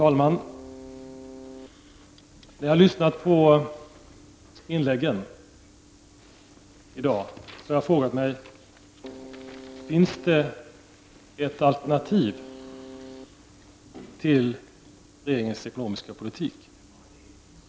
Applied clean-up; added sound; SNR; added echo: none; Keyboard (musical); 15 dB; none.